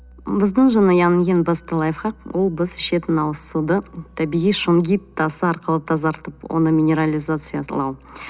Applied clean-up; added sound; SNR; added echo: none; none; none; none.